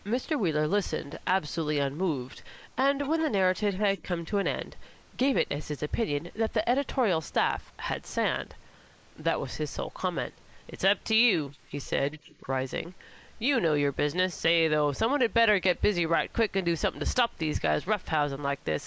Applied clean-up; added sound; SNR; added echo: neural mask model Resemble Enhance denoiser.